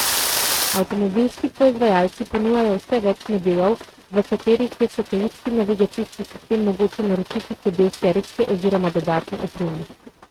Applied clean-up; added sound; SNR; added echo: neural mask model RNNoise.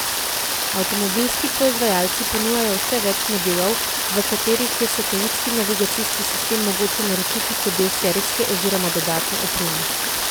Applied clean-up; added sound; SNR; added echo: none; Rain; -2 dB; none.